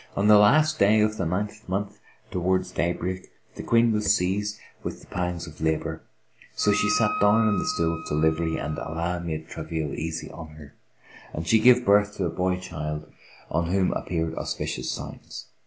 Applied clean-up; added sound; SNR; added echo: none; Wind instrument, woodwind instrument; 8 dB; none.